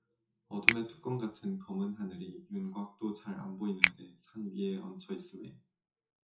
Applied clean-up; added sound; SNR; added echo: classical method WPE with log-MMSE.